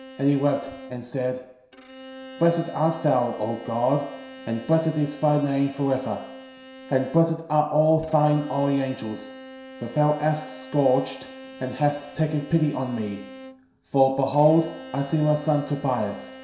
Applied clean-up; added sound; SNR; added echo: none; Bowed string instrument; 18 dB; reverberation time 0.7 s.